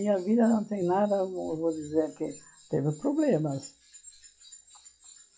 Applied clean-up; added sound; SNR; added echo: classical method log-MMSE.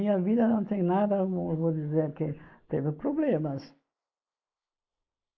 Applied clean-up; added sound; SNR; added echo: neural mask model Resemble Enhance denoiser.